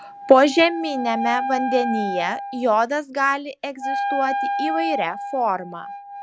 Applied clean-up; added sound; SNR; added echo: none; Wind instrument, woodwind instrument; 6 dB; none.